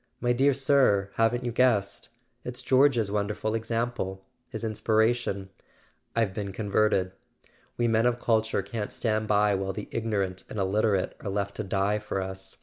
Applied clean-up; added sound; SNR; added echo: none; none; none; none.